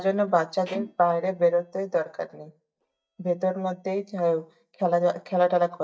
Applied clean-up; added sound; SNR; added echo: neural mask model DeepFilterNet 3.